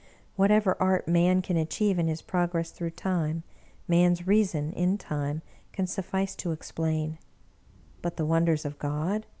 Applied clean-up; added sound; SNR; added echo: none; none; none; none.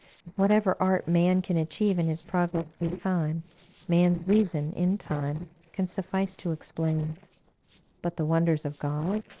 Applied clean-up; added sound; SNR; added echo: neural separator model SepFormer DNS4.